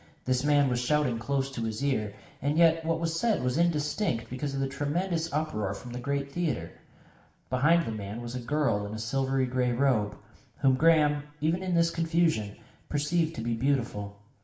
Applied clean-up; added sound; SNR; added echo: none; none; none; reverberation time 0.6 s.